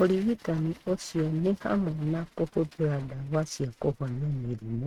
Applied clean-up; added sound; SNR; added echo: neural mask model RNNoise.